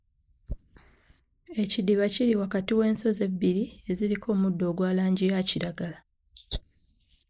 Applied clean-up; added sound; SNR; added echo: neural mask model Resemble Enhance denoiser.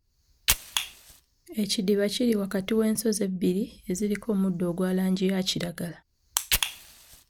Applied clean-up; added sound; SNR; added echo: none; Fire; 10 dB; none.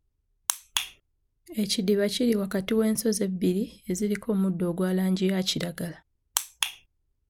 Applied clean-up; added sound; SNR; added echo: none; none; none; none.